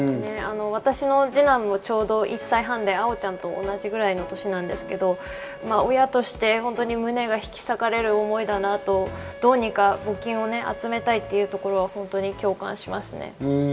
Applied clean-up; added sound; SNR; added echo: none; Wind instrument, woodwind instrument; 17 dB; reverberation time 1.4 s.